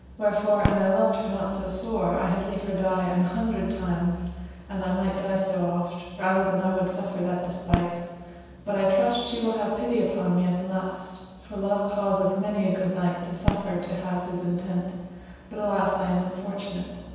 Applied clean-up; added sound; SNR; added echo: none; Fireworks; 11 dB; reverberation time 1.2 s.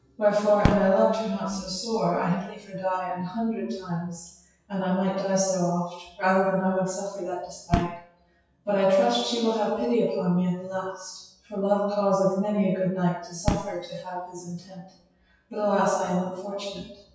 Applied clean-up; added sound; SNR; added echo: classical method WPE with log-MMSE.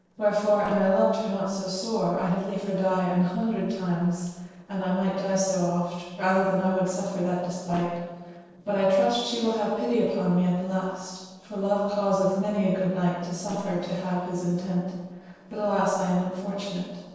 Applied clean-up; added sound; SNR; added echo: neural separator model SepFormer DNS4.